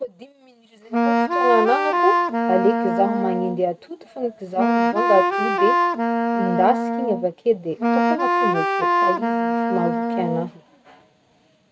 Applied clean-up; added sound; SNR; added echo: none; Wind instrument, woodwind instrument; -4 dB; none.